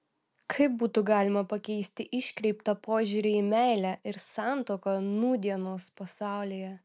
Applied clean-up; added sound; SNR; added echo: none; none; none; none.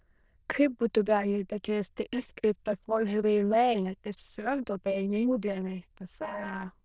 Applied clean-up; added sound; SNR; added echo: neural diffusion model UNIVERSE++.